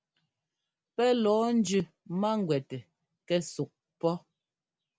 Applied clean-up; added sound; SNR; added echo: none; none; none; none.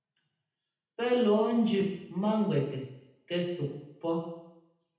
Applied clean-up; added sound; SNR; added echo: none; none; none; reverberation time 0.9 s.